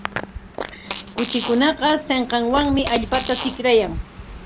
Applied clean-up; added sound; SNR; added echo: none; Hands + Fart; 9 dB; none.